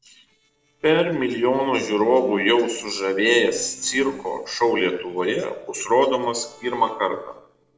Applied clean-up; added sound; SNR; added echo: neural separator model SepFormer DNS4.